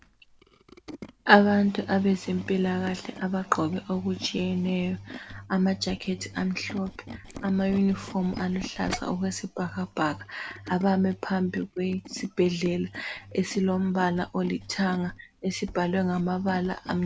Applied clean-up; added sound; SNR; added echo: none; Tools; 17 dB; none.